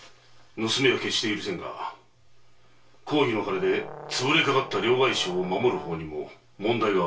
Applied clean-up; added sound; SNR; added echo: none; Brass instrument; 14 dB; reverberation time 0.3 s.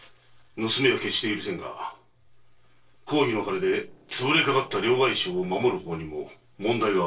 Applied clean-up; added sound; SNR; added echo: neural separator model SepFormer DNS4.